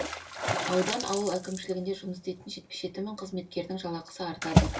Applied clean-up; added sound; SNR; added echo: none; Water / Splash, splatter; -1 dB; reverberation time 0.1 s.